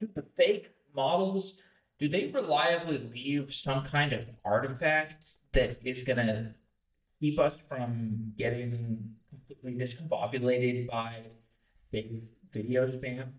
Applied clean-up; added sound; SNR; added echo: neural mask model DeepFilterNet 3.